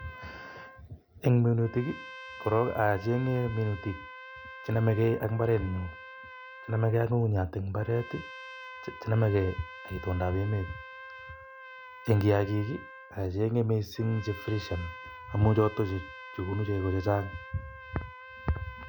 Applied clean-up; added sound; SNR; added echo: none; Trumpet; 16 dB; none.